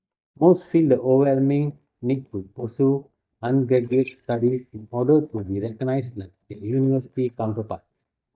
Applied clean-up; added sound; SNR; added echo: neural mask model DeepFilterNet 3.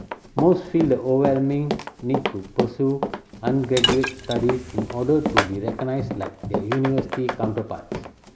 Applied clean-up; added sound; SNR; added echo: none; Liquid + Run; 4 dB; none.